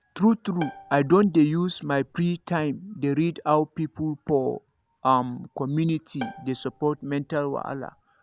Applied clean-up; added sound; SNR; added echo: none; Bowed string instrument; 19 dB; none.